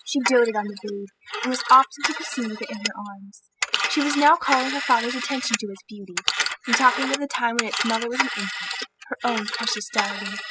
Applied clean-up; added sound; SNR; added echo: classical method spectral subtraction.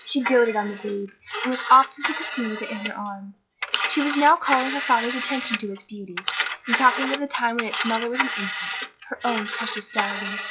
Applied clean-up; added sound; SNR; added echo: classical method log-MMSE.